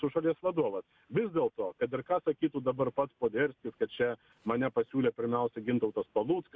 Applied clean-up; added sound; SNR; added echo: none; none; none; none.